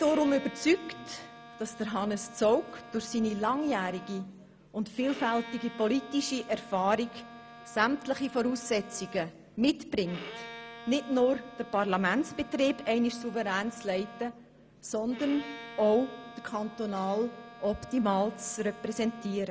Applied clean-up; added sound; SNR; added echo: none; Bowed string instrument; 17 dB; none.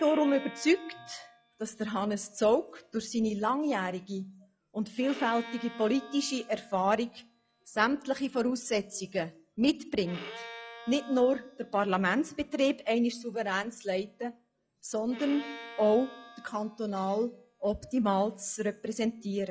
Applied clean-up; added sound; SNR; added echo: classical method log-MMSE.